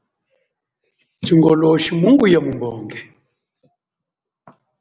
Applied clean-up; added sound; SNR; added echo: none; none; none; none.